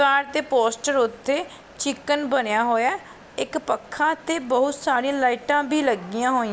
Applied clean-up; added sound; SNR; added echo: none; none; none; none.